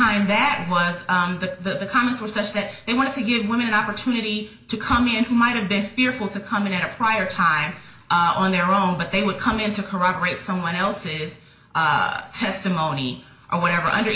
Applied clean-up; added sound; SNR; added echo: none; none; none; reverberation time 0.5 s.